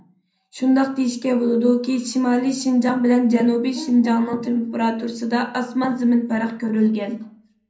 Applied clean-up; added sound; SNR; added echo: none; none; none; reverberation time 0.6 s.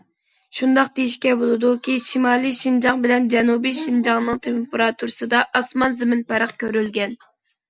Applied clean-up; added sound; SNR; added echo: none; none; none; none.